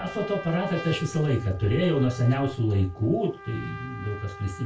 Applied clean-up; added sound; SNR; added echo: none; Trumpet; 15 dB; reverberation time 0.2 s.